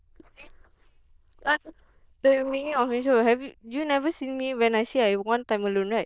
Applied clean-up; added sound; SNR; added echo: neural diffusion model UNIVERSE++.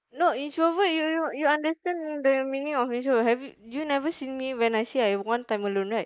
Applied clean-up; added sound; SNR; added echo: neural mask model Resemble Enhance denoiser.